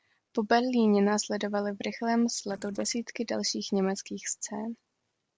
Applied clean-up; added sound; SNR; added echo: neural separator model SepFormer DNS4.